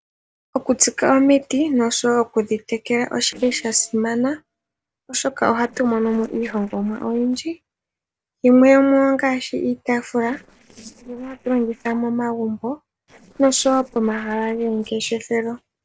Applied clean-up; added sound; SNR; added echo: neural separator model SepFormer DNS4.